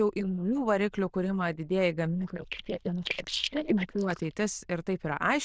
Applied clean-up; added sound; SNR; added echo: neural diffusion model UNIVERSE++.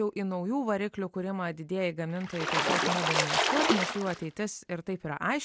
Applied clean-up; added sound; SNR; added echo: none; Splash, splatter; -3 dB; none.